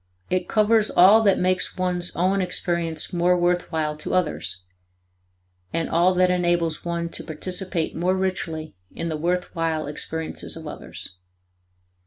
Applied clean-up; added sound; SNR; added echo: none; none; none; none.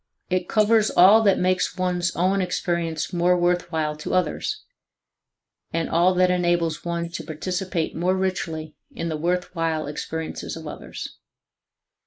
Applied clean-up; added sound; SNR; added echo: neural mask model Resemble Enhance denoiser.